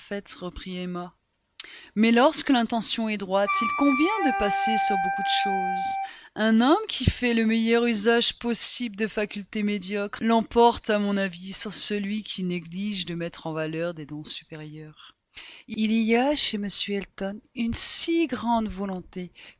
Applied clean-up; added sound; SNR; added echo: none; Wind instrument, woodwind instrument; 2 dB; none.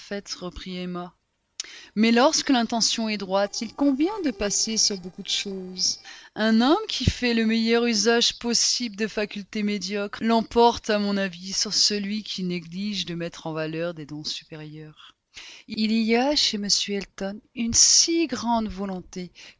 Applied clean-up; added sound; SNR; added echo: neural separator model SepFormer DNS4.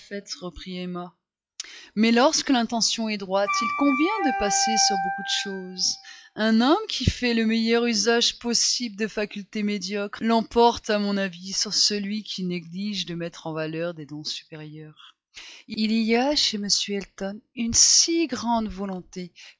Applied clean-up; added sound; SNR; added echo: classical method log-MMSE.